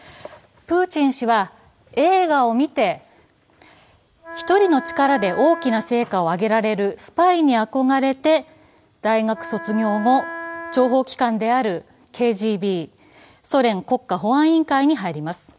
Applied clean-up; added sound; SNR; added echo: none; Wind instrument, woodwind instrument; 12 dB; none.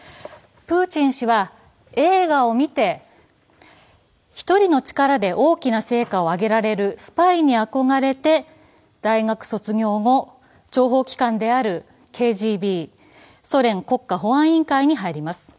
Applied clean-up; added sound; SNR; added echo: none; none; none; none.